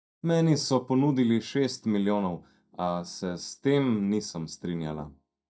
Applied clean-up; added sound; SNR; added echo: neural mask model DeepFilterNet 3.